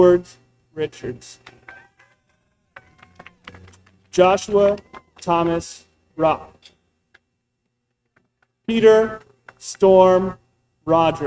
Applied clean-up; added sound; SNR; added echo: neural mask model RNNoise.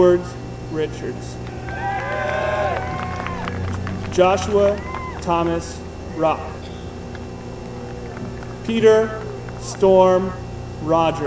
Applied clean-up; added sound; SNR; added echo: none; Car passing by; 14 dB; none.